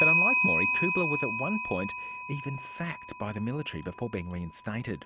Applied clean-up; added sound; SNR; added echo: none; Clock; -3 dB; none.